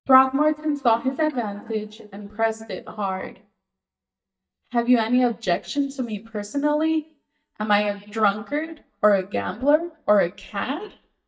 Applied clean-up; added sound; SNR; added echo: neural mask model DeepFilterNet 3.